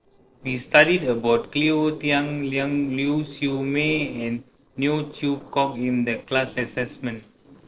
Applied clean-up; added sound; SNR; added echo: neural separator model SepFormer DNS4.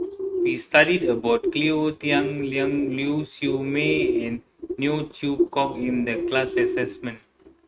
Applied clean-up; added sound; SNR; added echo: neural mask model RNNoise.